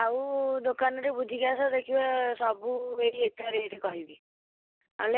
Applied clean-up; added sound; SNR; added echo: none; none; none; none.